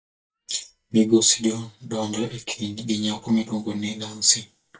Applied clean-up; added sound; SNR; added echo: neural mask model DeepFilterNet 3.